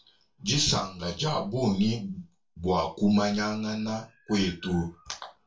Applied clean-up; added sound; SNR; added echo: none; none; none; reverberation time 0.3 s.